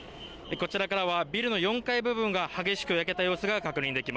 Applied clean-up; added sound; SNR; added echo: none; none; none; none.